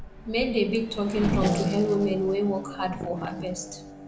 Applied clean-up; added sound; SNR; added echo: none; Race car, auto racing / Accelerating, revving, vroom; 5 dB; reverberation time 0.2 s.